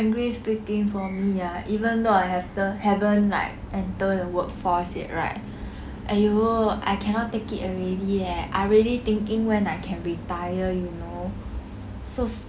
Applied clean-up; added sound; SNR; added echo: none; none; none; none.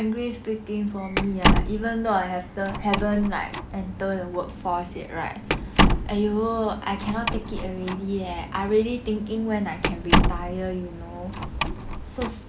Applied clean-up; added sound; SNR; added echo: none; Slam; 0 dB; none.